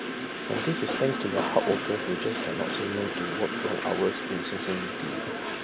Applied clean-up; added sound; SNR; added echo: none; Train; 1 dB; none.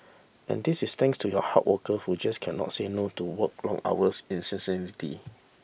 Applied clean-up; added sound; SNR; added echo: none; none; none; none.